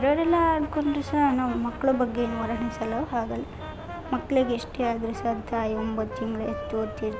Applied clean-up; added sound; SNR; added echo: none; Brass instrument; 14 dB; none.